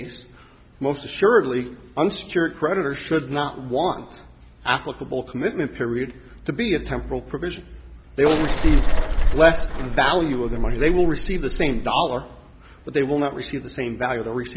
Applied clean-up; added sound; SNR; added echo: none; Bus / Engine; -3 dB; none.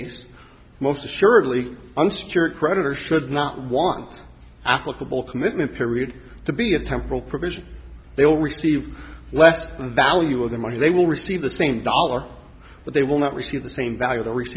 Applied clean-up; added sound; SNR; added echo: none; none; none; none.